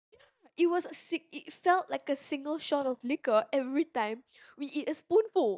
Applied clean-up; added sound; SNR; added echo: neural mask model DeepFilterNet 3.